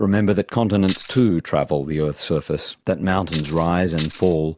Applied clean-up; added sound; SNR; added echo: none; Tambourine; 12 dB; none.